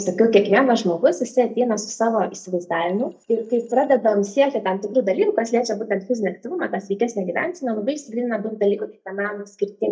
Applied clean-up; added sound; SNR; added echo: neural mask model DeepFilterNet 3.